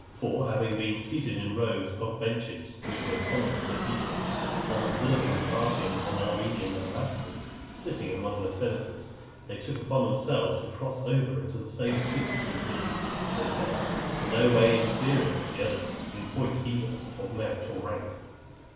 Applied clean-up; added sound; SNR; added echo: none; Fixed-wing aircraft, airplane; 5 dB; reverberation time 1.0 s.